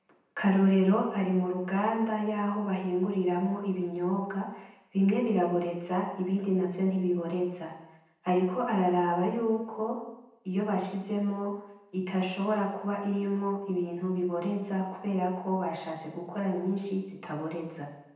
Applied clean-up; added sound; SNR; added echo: none; none; none; reverberation time 0.9 s.